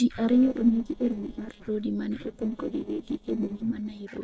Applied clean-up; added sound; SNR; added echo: neural separator model SepFormer DNS4.